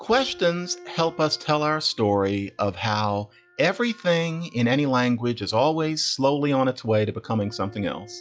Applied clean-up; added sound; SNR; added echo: classical method log-MMSE.